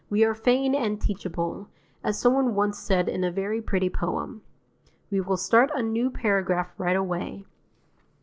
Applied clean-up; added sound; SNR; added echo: none; none; none; none.